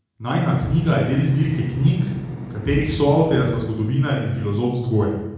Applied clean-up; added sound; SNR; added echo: none; Engine; 14 dB; reverberation time 0.8 s.